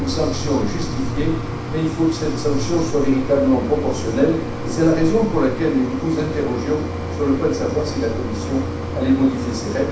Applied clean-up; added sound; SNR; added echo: none; Mechanisms; 4 dB; reverberation time 0.7 s.